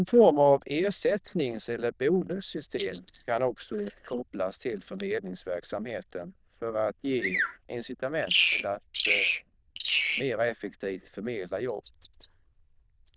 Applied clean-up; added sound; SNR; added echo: neural diffusion model UNIVERSE++.